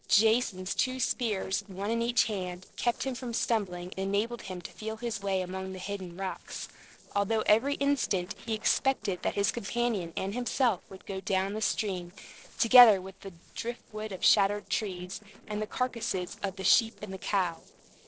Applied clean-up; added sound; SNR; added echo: neural separator model SepFormer DNS4.